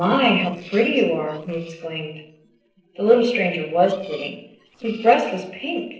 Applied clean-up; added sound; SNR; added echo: neural separator model SepFormer DNS4.